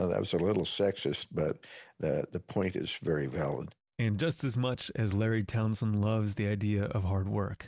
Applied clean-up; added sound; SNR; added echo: none; none; none; none.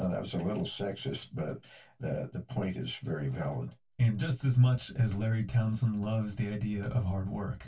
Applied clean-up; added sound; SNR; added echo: none; none; none; reverberation time 0.1 s.